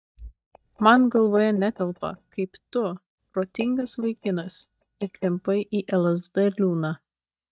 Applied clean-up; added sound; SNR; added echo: neural mask model DeepFilterNet 3.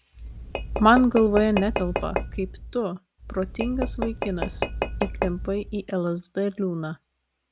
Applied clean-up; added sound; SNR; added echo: none; Tap / Glass; 5 dB; none.